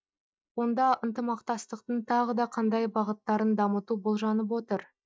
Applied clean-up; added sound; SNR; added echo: neural mask model DeepFilterNet 3.